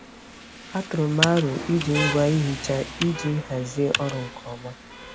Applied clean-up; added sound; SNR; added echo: none; Computer keyboard + Rain; 7 dB; none.